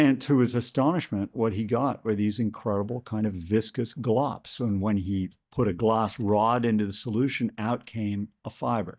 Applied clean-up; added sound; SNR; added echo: neural mask model DeepFilterNet 3.